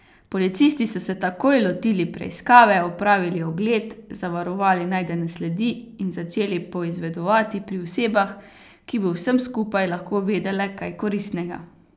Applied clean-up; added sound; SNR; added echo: none; none; none; none.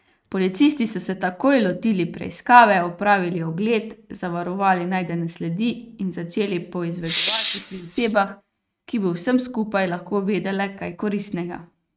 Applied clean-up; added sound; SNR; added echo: neural mask model RNNoise.